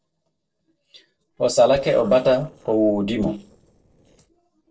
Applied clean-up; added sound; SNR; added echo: neural separator model SepFormer DNS4.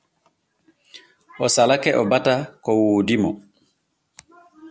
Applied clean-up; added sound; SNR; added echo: none; none; none; none.